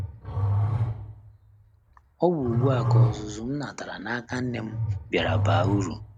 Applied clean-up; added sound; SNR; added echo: none; Growling; -3 dB; none.